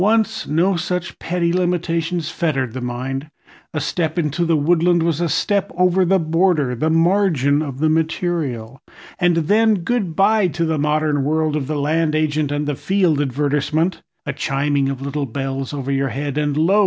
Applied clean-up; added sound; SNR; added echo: none; none; none; none.